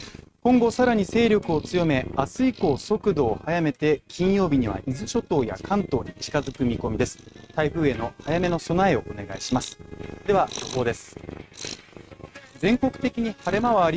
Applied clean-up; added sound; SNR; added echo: neural mask model RNNoise.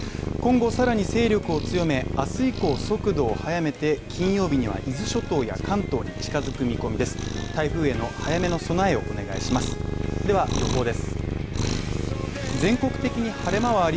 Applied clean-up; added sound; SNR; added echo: none; Cat; 4 dB; none.